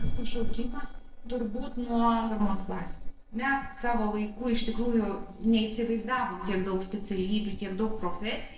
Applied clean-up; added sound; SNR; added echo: neural separator model SepFormer DNS4.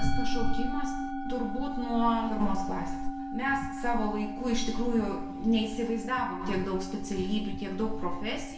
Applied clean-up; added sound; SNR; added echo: none; Musical instrument; 8 dB; reverberation time 0.2 s.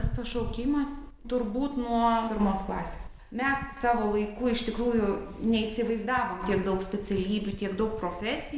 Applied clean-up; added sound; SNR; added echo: none; none; none; none.